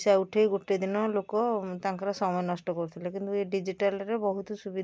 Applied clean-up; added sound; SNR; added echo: none; none; none; none.